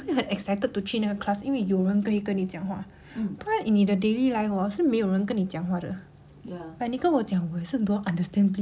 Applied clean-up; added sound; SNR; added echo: none; none; none; none.